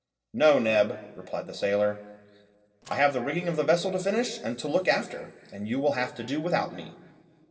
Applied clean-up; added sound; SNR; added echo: neural separator model SepFormer DNS4.